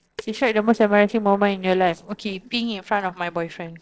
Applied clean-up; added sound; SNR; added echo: neural separator model SepFormer DNS4.